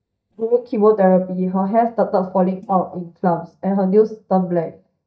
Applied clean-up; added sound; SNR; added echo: neural mask model DeepFilterNet 3.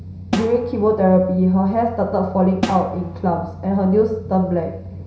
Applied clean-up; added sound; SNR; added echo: none; Snare drum; 13 dB; reverberation time 0.5 s.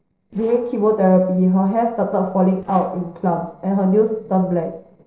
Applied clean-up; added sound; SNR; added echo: neural separator model SepFormer DNS4.